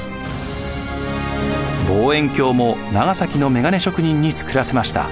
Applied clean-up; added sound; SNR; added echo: none; none; none; none.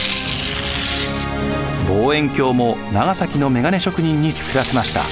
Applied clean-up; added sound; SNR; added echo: none; Tearing; 12 dB; none.